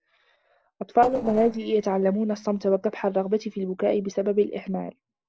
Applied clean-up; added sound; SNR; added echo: neural separator model SepFormer DNS4.